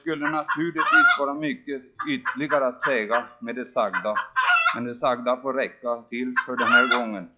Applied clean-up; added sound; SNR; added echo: classical method log-MMSE.